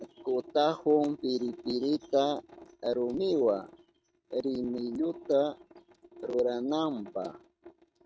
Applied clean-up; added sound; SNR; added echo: neural mask model RNNoise.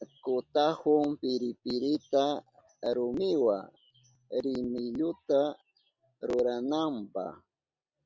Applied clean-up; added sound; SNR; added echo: none; none; none; none.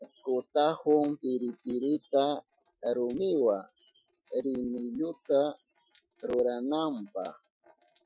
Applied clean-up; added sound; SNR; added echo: classical method Wiener filter.